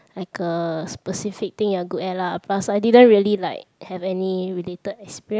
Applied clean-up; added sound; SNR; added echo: none; none; none; none.